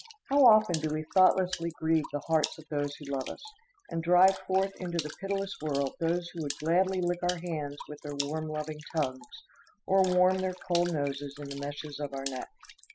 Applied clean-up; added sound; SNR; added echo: classical method spectral subtraction.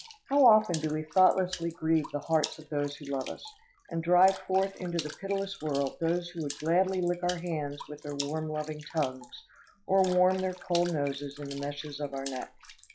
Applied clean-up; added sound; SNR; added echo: classical method log-MMSE.